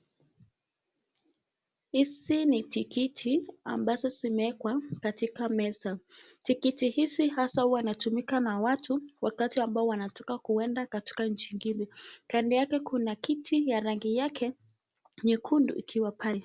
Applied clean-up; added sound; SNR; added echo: none; none; none; none.